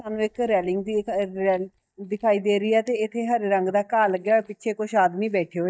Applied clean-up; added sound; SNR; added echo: neural mask model DeepFilterNet 3.